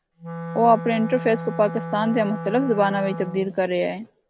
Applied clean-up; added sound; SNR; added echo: none; Wind instrument, woodwind instrument; 10 dB; none.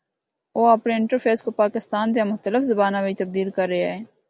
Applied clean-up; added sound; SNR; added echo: none; none; none; none.